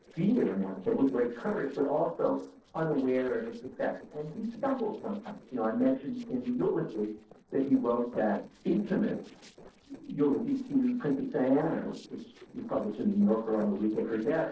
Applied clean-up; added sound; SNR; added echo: neural separator model SepFormer DNS4.